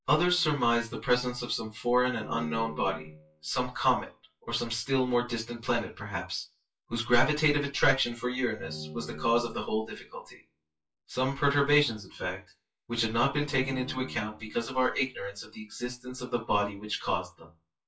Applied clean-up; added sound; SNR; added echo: classical method WPE with log-MMSE.